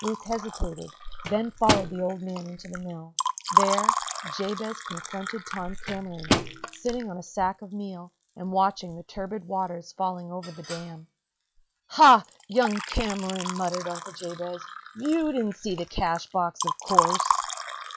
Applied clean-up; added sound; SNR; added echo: classical method log-MMSE.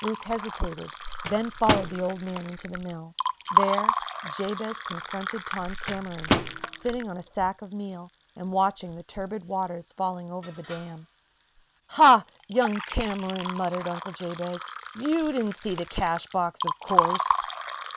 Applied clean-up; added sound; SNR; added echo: none; Liquid + Microwave oven; 3 dB; none.